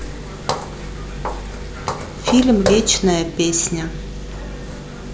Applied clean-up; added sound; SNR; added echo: none; Walk, footsteps; 8 dB; none.